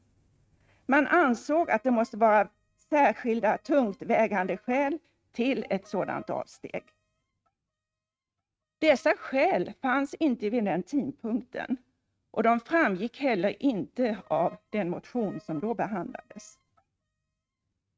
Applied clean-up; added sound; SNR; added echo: neural mask model RNNoise.